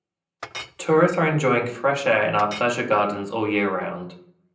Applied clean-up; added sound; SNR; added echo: none; Chink, clink; 19 dB; reverberation time 0.6 s.